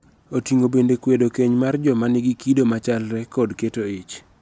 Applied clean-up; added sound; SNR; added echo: none; none; none; none.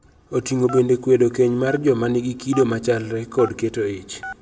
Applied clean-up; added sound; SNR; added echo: none; Telephone; 18 dB; reverberation time 0.8 s.